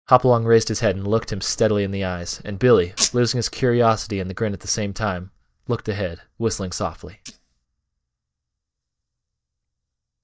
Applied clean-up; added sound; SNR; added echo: neural mask model DeepFilterNet 3.